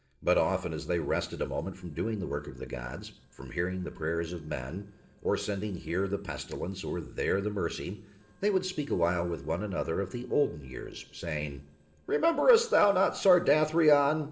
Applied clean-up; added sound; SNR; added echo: neural separator model SepFormer DNS4.